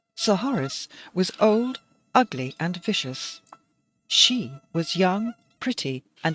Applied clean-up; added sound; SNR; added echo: neural mask model RNNoise.